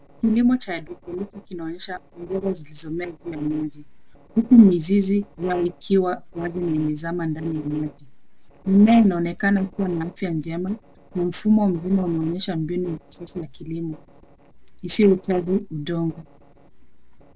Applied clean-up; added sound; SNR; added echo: neural separator model SepFormer DNS4.